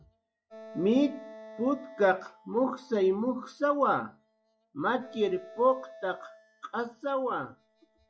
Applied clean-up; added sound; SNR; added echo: classical method log-MMSE.